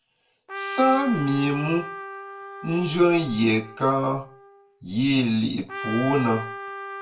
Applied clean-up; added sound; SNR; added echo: none; Trumpet; 12 dB; reverberation time 0.2 s.